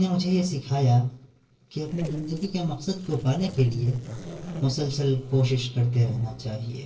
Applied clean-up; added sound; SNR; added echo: neural separator model SepFormer DNS4.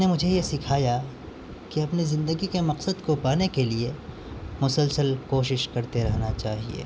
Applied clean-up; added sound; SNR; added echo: none; none; none; none.